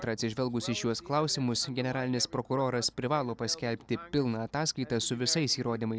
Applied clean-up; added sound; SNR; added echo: none; none; none; none.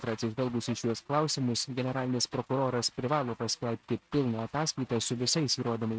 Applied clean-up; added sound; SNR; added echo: neural mask model RNNoise.